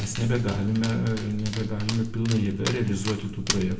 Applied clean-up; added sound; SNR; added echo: none; Dog; 10 dB; reverberation time 1.0 s.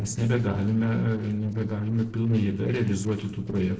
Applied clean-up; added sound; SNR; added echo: neural separator model SepFormer DNS4.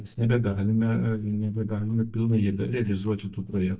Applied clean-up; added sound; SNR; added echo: neural mask model DeepFilterNet 3.